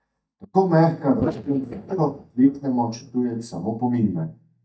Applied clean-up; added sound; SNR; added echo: neural mask model DeepFilterNet 3.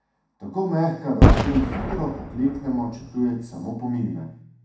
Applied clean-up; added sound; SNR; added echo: none; Boom; -3 dB; reverberation time 0.7 s.